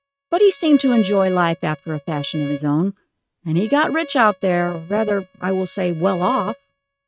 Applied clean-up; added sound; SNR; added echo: neural mask model RNNoise.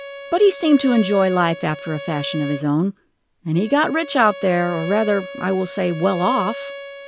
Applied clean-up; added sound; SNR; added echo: none; Bowed string instrument; 12 dB; none.